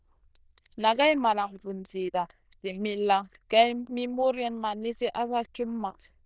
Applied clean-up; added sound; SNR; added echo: neural diffusion model UNIVERSE++.